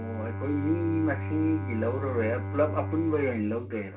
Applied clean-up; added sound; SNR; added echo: none; Bowed string instrument; 4 dB; reverberation time 0.2 s.